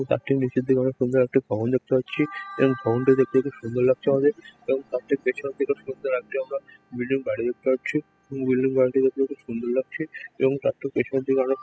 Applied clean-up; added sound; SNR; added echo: classical method spectral subtraction.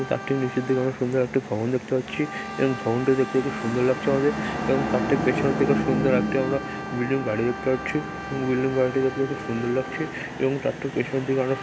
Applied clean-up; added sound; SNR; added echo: none; Brass instrument; 14 dB; none.